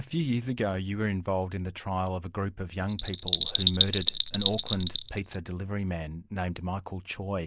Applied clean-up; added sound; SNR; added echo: none; Bell; -3 dB; none.